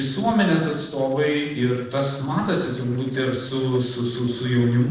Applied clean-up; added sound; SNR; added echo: neural separator model SepFormer DNS4.